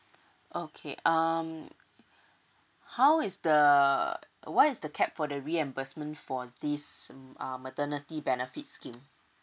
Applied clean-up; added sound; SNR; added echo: none; none; none; none.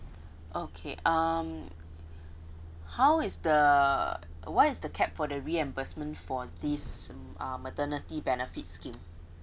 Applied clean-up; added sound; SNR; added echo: none; Truck; 13 dB; none.